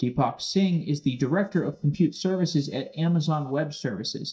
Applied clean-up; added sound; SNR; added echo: neural mask model DeepFilterNet 3.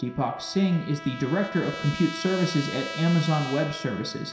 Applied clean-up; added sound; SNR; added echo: none; Trumpet; 11 dB; reverberation time 0.7 s.